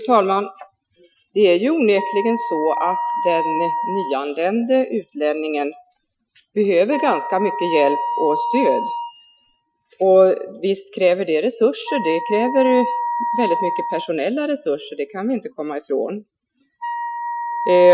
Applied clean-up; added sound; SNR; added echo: classical method Wiener filter.